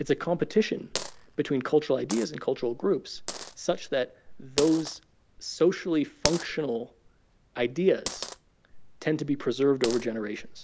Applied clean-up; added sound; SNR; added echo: none; Coin (dropping); 12 dB; none.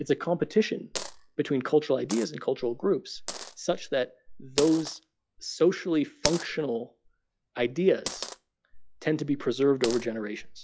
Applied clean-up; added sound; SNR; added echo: classical method log-MMSE.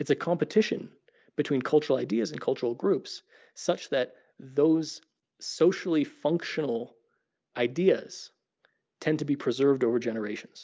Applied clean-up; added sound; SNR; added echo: none; none; none; none.